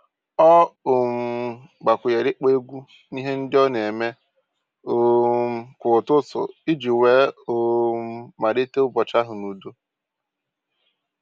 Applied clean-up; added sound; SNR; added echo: none; none; none; none.